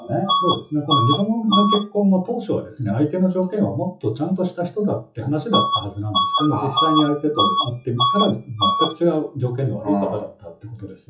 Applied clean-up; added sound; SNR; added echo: classical method WPE with log-MMSE.